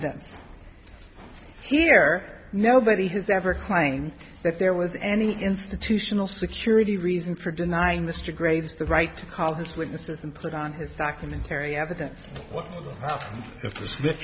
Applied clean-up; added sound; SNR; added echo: none; none; none; none.